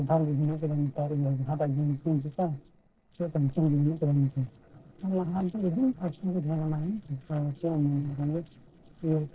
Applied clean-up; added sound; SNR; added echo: neural separator model SepFormer DNS4.